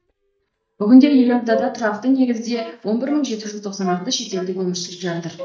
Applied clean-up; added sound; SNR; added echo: neural mask model DeepFilterNet 3.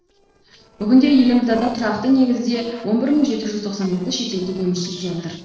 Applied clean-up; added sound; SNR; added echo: neural separator model SepFormer DNS4.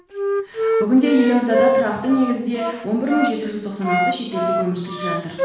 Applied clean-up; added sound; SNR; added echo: none; Wind instrument, woodwind instrument; 2 dB; reverberation time 1.1 s.